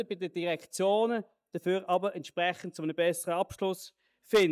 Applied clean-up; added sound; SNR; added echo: neural mask model DeepFilterNet 3.